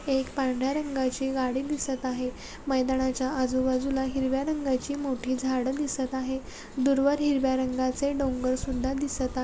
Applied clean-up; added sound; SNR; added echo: none; none; none; none.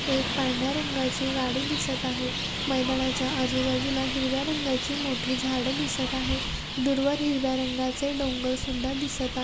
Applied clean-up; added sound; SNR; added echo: none; Traffic noise, roadway noise; 3 dB; none.